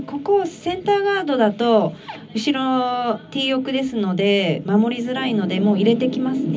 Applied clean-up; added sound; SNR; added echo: none; none; none; reverberation time 0.4 s.